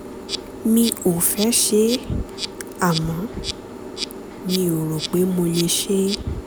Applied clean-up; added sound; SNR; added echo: none; Insect; 10 dB; none.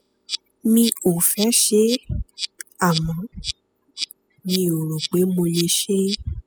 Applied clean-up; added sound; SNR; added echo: classical method spectral subtraction.